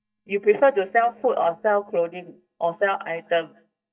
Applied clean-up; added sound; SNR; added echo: neural mask model DeepFilterNet 3.